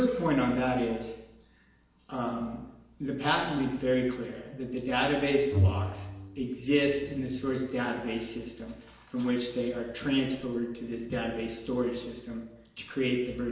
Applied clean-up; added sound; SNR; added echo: none; Bowed string instrument; 2 dB; reverberation time 0.9 s.